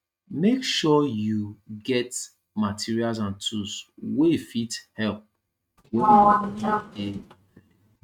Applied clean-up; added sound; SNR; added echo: neural mask model RNNoise.